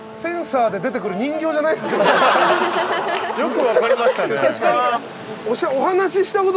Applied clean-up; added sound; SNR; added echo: none; Brass instrument; 20 dB; none.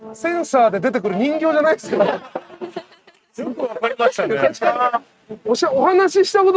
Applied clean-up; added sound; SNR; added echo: neural mask model RNNoise.